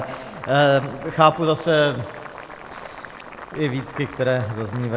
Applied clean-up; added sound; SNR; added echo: none; Boiling; 15 dB; none.